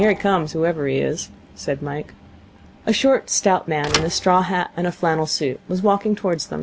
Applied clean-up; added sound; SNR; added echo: none; Thump, thud / Bicycle; 14 dB; none.